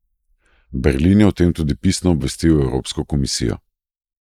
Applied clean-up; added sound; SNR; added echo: neural mask model Resemble Enhance denoiser.